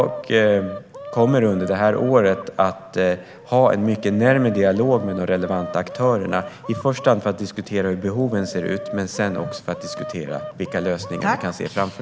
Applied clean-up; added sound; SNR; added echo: none; Chicken, rooster; 15 dB; none.